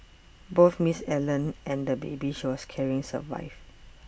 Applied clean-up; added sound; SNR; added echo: none; none; none; none.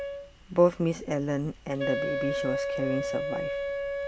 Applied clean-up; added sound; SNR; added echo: none; Wind instrument, woodwind instrument; 3 dB; none.